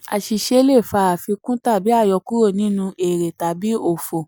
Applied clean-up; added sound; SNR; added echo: none; none; none; none.